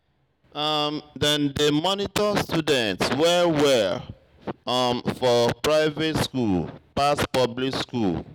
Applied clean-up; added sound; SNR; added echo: none; none; none; none.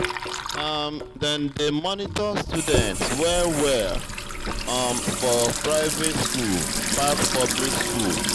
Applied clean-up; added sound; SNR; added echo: none; Sink (filling or washing) / Water tap, faucet; 1 dB; none.